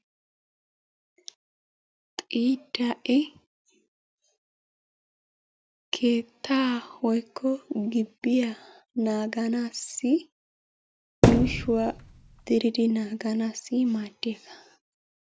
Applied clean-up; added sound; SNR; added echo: none; Thump, thud; -4 dB; none.